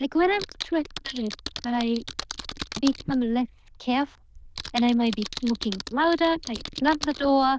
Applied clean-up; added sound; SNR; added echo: neural diffusion model UNIVERSE++.